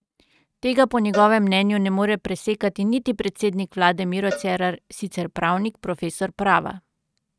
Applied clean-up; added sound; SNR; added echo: neural mask model RNNoise.